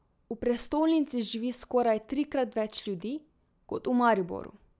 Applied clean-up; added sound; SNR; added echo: none; none; none; none.